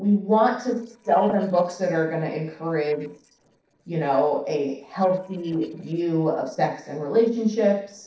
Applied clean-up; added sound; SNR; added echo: neural separator model SepFormer DNS4.